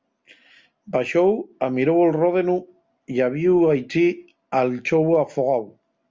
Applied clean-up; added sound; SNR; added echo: none; none; none; none.